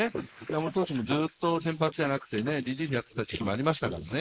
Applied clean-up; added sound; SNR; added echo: neural mask model Resemble Enhance denoiser.